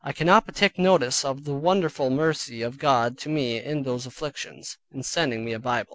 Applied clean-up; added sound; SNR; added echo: none; none; none; none.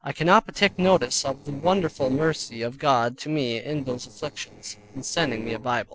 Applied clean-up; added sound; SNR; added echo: neural separator model SepFormer DNS4.